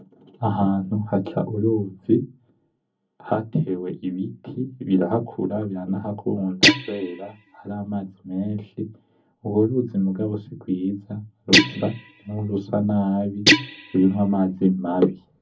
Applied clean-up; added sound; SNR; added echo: none; Guitar; -2 dB; reverberation time 0.3 s.